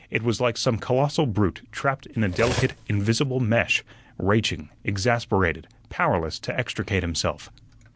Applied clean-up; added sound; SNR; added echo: none; Cutlery, silverware; 8 dB; none.